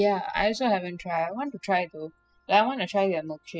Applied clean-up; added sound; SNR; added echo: classical method spectral subtraction.